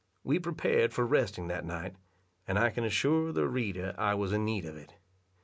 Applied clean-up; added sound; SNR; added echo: none; none; none; none.